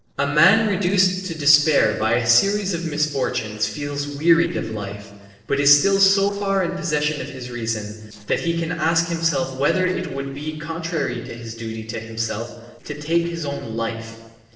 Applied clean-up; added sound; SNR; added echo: neural separator model SepFormer DNS4.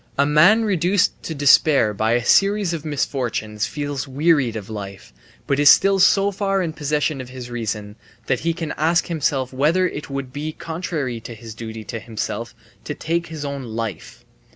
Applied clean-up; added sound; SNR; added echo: none; none; none; none.